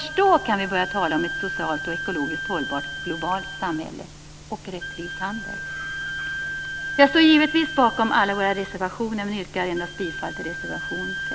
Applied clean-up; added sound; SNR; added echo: none; Wind instrument, woodwind instrument; 8 dB; none.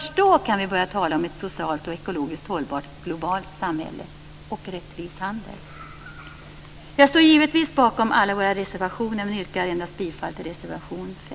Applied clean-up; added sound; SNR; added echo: none; none; none; none.